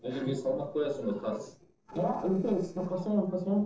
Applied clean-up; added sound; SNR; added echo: neural separator model SepFormer DNS4.